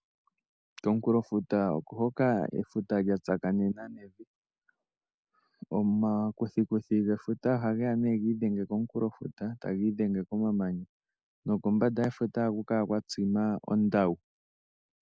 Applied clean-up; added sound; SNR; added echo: none; none; none; none.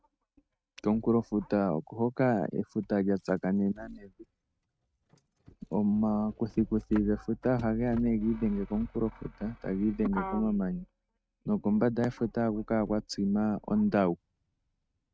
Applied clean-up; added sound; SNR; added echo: neural mask model RNNoise.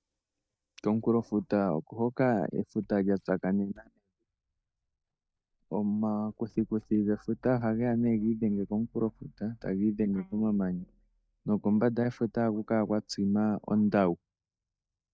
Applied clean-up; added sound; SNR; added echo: neural mask model DeepFilterNet 3.